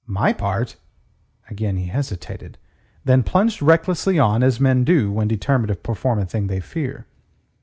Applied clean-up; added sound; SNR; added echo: none; none; none; none.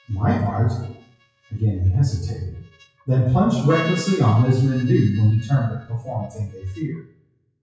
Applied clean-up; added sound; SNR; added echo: classical method WPE with log-MMSE.